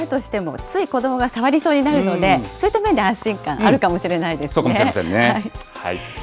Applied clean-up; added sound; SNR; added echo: none; none; none; none.